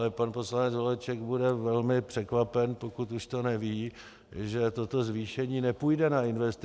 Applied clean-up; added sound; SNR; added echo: none; none; none; none.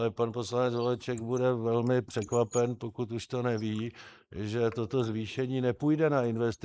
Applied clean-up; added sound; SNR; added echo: neural mask model Resemble Enhance denoiser.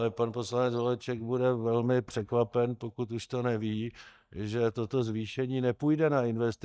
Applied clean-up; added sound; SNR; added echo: neural mask model DeepFilterNet 3.